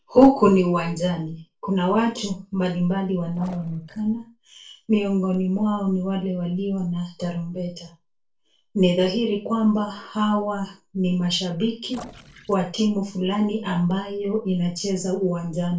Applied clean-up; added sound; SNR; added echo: neural separator model SepFormer DNS4.